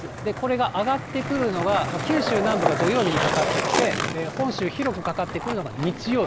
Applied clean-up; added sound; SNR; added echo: none; Skateboard; 2 dB; none.